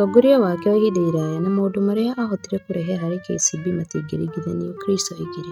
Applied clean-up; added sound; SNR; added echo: neural mask model RNNoise.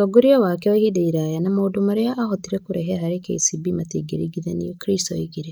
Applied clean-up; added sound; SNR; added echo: neural mask model Resemble Enhance denoiser.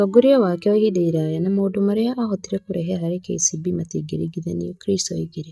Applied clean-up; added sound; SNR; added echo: neural mask model DeepFilterNet 3.